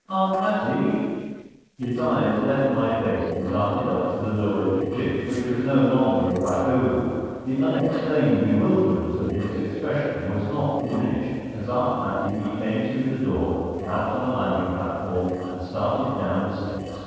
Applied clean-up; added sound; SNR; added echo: neural separator model SepFormer DNS4.